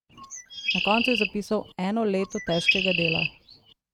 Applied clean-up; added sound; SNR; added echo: neural mask model RNNoise.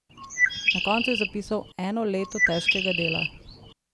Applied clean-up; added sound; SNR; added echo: none; Bird; -3 dB; none.